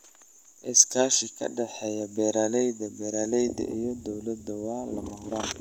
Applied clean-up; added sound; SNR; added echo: none; none; none; none.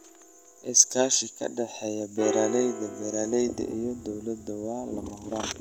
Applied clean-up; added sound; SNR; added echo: none; Piano; 11 dB; none.